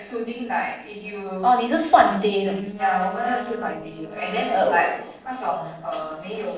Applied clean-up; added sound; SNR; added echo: neural separator model SepFormer DNS4.